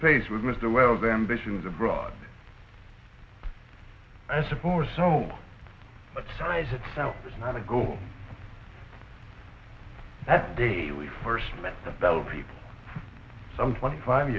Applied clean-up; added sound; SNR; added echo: none; none; none; none.